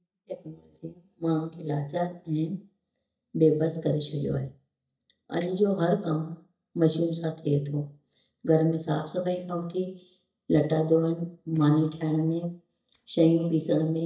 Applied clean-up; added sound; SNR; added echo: neural mask model DeepFilterNet 3.